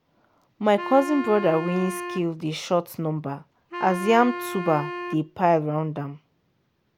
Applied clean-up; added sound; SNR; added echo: none; Wind instrument, woodwind instrument; 10 dB; none.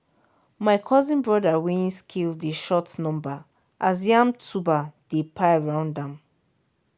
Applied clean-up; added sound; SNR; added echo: none; none; none; none.